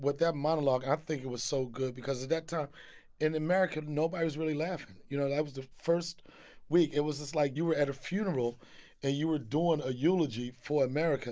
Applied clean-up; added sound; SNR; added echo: none; none; none; none.